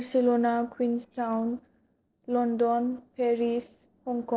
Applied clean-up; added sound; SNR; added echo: neural separator model SepFormer DNS4.